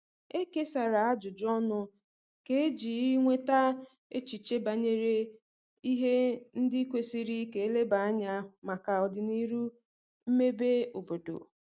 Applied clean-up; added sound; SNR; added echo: none; none; none; none.